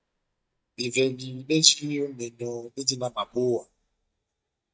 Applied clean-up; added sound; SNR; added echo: neural mask model DeepFilterNet 3.